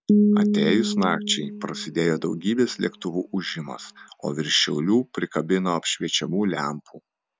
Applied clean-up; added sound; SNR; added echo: none; Piano; 0 dB; none.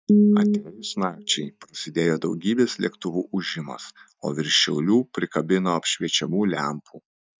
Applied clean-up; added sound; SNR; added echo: neural mask model DeepFilterNet 3.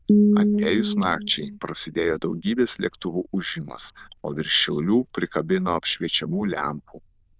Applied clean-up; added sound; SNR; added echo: neural diffusion model UNIVERSE++.